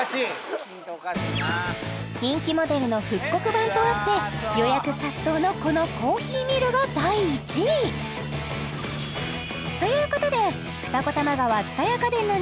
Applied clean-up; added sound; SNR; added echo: none; none; none; none.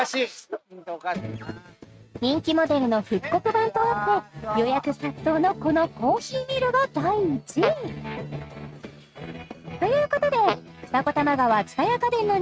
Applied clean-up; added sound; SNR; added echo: neural mask model RNNoise.